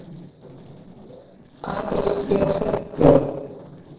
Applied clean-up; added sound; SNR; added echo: neural separator model SepFormer DNS4.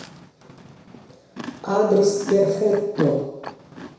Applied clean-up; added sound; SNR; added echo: none; Chewing, mastication; 13 dB; reverberation time 1.0 s.